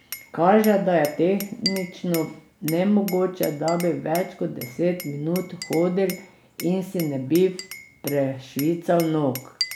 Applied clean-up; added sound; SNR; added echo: none; Glass; 14 dB; none.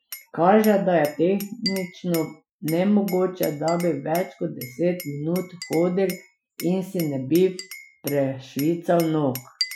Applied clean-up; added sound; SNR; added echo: classical method Wiener filter.